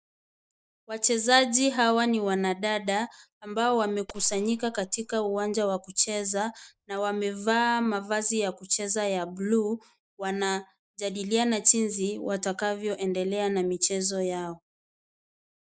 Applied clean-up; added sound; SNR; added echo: neural mask model DeepFilterNet 3.